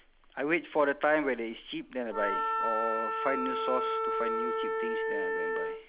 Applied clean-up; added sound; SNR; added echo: none; Wind instrument, woodwind instrument; 0 dB; none.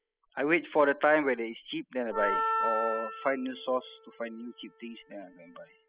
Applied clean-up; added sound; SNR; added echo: classical method spectral subtraction.